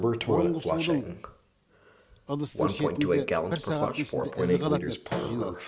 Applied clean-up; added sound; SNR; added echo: none; Toilet flush; -1 dB; none.